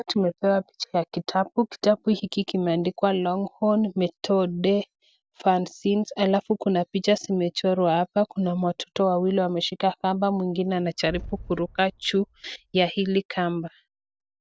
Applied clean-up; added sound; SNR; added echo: none; Boom; 19 dB; none.